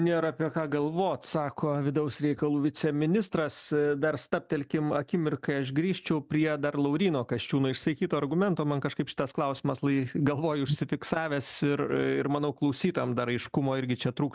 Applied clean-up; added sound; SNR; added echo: none; none; none; none.